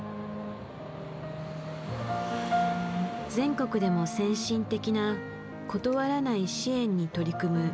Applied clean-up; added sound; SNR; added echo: none; none; none; none.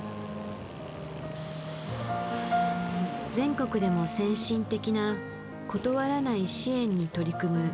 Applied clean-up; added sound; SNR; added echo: none; Drill; 17 dB; none.